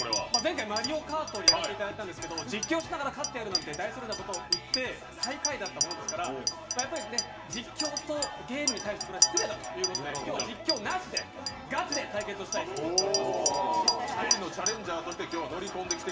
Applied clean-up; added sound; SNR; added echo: none; Chink, clink; 1 dB; reverberation time 1.7 s.